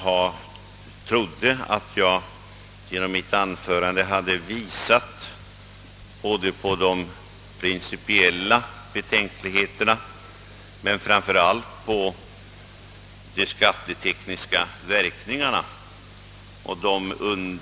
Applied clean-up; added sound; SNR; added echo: none; none; none; none.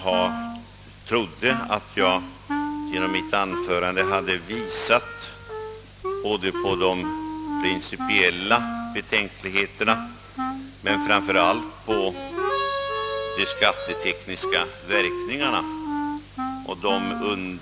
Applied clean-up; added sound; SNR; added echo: none; Harmonica + Wind instrument, woodwind instrument; 4 dB; none.